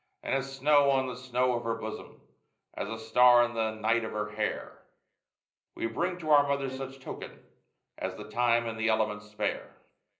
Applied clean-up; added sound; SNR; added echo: none; Bowed string instrument; 18 dB; reverberation time 0.5 s.